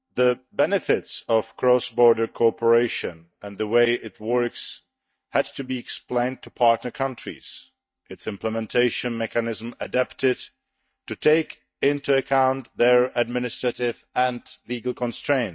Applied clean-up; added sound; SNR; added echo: neural mask model DeepFilterNet 3.